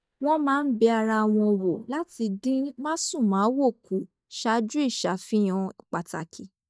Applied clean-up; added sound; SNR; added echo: neural mask model DeepFilterNet 3.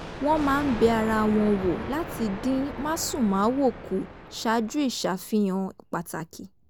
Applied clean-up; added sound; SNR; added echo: none; Thunder; 11 dB; none.